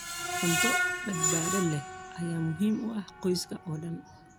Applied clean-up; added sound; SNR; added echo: none; Screech; 1 dB; none.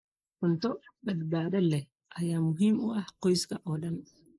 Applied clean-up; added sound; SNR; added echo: neural mask model Resemble Enhance denoiser.